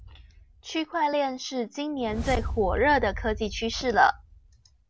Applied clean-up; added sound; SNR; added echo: none; Whoosh, swoosh, swish; 10 dB; none.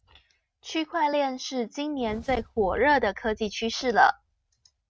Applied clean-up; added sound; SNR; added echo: neural mask model RNNoise.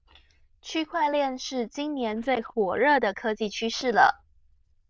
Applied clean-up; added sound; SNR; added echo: neural diffusion model UNIVERSE++.